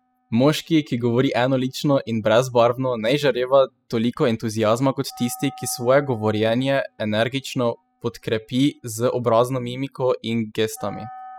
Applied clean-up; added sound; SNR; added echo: classical method spectral subtraction.